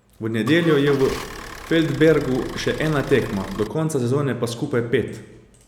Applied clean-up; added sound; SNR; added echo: none; Idling / Engine starting / Motor vehicle (road); 14 dB; none.